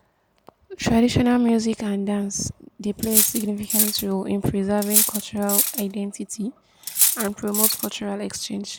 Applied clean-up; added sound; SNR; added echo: none; Cutlery, silverware; -1 dB; none.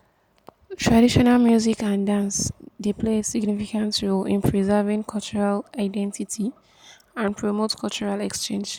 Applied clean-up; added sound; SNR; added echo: none; none; none; none.